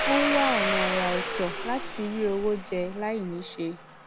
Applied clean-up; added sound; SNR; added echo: none; Domestic sounds, home sounds; 1 dB; none.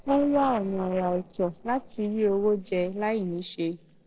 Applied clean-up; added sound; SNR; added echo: neural separator model SepFormer DNS4.